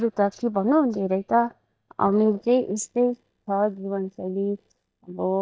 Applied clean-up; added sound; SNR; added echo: neural mask model DeepFilterNet 3.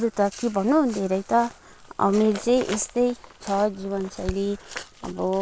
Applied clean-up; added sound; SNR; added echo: none; none; none; none.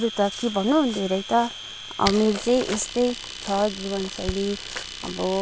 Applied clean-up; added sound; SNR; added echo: none; Domestic sounds, home sounds; 11 dB; none.